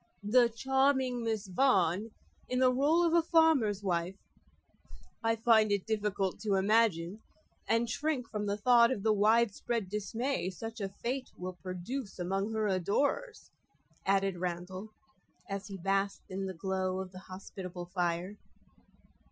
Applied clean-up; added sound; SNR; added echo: classical method Wiener filter.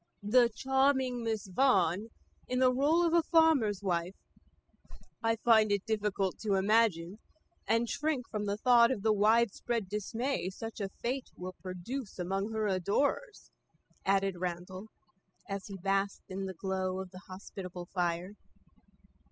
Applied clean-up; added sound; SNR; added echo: classical method spectral subtraction.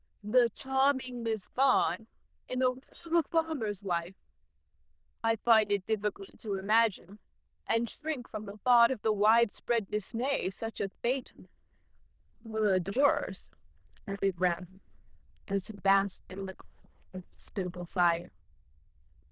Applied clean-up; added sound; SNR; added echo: neural diffusion model UNIVERSE++.